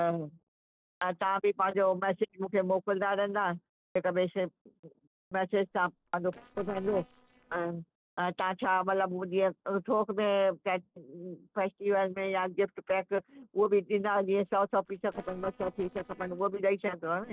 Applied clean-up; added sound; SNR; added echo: neural separator model SepFormer DNS4.